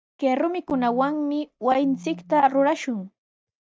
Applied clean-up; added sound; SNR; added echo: neural mask model DeepFilterNet 3.